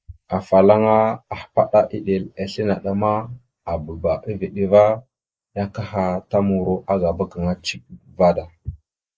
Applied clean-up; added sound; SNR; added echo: neural mask model Resemble Enhance denoiser.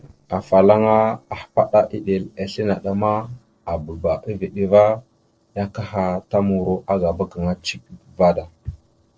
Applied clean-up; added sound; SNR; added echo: neural separator model SepFormer DNS4.